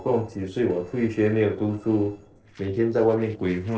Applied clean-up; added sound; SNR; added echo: neural separator model SepFormer DNS4.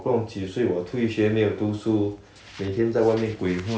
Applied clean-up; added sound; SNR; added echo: none; none; none; none.